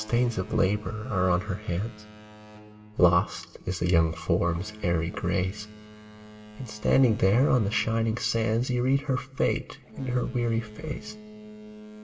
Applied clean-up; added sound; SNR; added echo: none; Boat, Water vehicle; 19 dB; reverberation time 0.6 s.